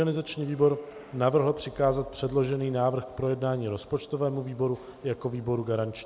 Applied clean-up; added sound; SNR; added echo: none; none; none; none.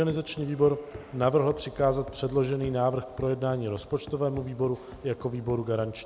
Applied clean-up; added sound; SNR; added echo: none; Run; 20 dB; none.